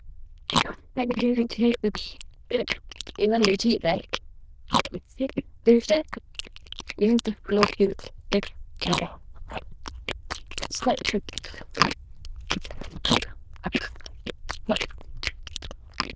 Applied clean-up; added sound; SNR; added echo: neural diffusion model UNIVERSE++.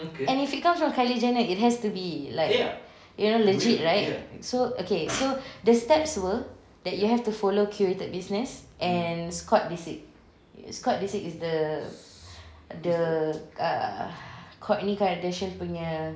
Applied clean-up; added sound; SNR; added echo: none; none; none; none.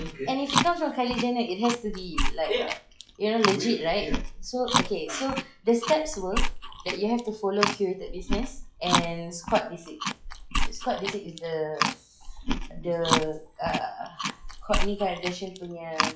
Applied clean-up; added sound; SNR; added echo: classical method log-MMSE.